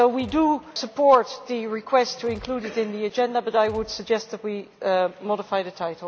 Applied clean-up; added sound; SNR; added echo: none; Gunshot, gunfire; 19 dB; none.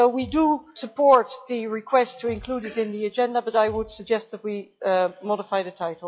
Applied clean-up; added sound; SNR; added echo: classical method log-MMSE.